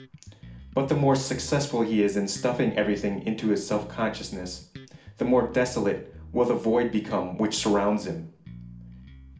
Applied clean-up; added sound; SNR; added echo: none; Bass guitar; 19 dB; reverberation time 0.4 s.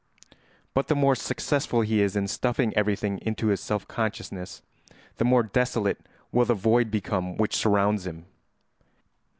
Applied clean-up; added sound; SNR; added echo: none; none; none; none.